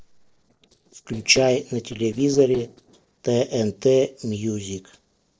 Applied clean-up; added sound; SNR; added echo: neural separator model SepFormer DNS4.